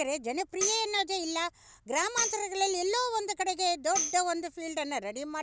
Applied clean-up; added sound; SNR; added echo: none; Tambourine; 8 dB; none.